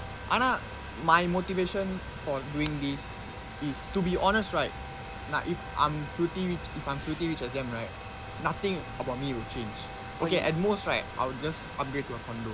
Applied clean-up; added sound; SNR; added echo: none; Domestic sounds, home sounds; 12 dB; none.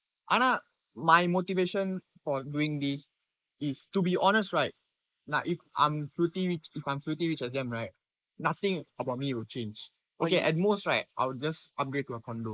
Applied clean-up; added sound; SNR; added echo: neural mask model Resemble Enhance denoiser.